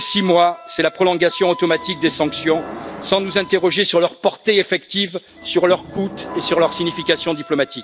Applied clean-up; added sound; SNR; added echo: none; Subway, metro, underground / Sliding door + Wind instrument, woodwind instrument; 16 dB; none.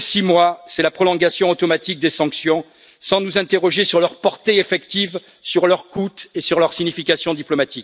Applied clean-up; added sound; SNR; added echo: none; none; none; none.